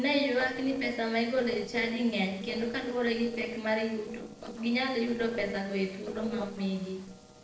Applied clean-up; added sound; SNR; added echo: neural separator model SepFormer DNS4.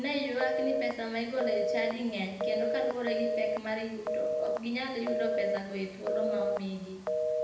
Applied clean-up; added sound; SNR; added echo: none; Telephone; -2 dB; reverberation time 0.8 s.